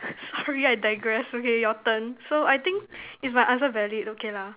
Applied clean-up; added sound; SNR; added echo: none; none; none; none.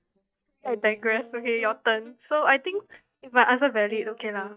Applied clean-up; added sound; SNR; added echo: neural mask model DeepFilterNet 3.